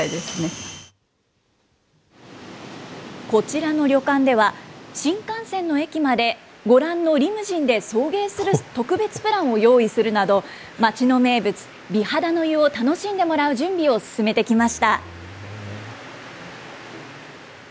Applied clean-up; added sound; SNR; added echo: none; none; none; none.